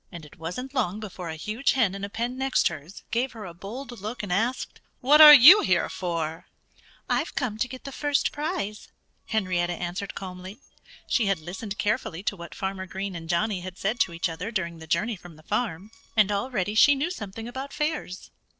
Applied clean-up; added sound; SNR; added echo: neural separator model SepFormer DNS4.